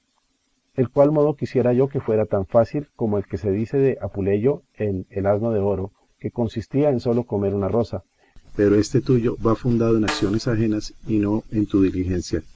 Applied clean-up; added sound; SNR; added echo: none; Snare drum; 15 dB; none.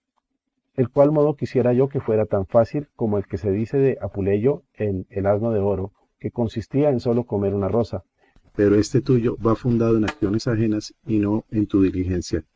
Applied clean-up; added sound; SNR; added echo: neural mask model RNNoise.